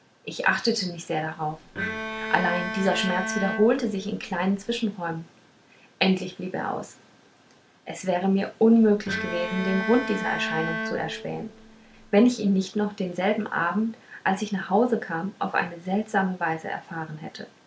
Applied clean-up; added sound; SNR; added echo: none; Bowed string instrument; 7 dB; none.